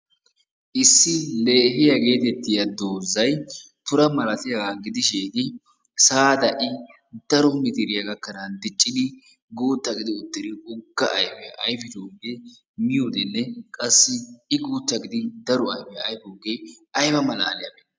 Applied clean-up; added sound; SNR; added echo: none; none; none; none.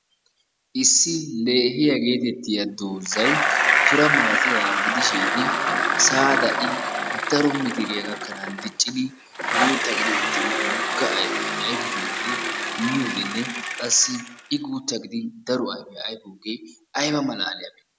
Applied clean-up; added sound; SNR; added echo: none; Bicycle; 0 dB; none.